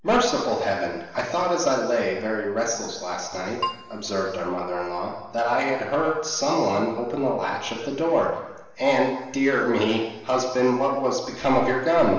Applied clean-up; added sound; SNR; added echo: none; Keyboard (musical); 9 dB; reverberation time 1.1 s.